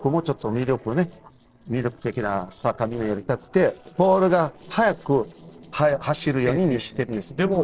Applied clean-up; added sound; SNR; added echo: neural separator model SepFormer DNS4.